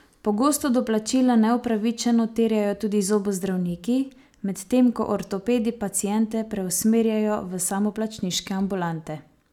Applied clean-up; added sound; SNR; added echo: none; none; none; none.